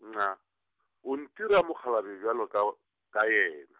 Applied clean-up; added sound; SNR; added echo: none; none; none; none.